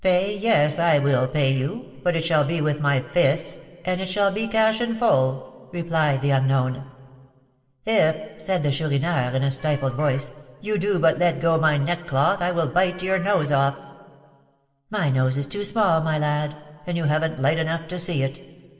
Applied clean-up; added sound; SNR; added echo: neural separator model SepFormer DNS4.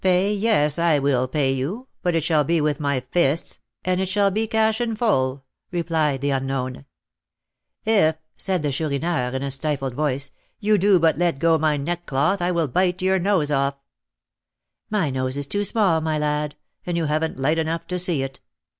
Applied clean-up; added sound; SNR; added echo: none; none; none; none.